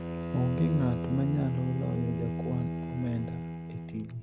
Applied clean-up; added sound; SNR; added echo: none; Bowed string instrument; 3 dB; none.